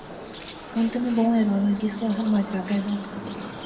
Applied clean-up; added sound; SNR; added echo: none; Bird; 12 dB; reverberation time 2.2 s.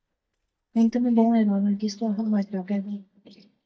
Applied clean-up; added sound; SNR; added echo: neural mask model DeepFilterNet 3.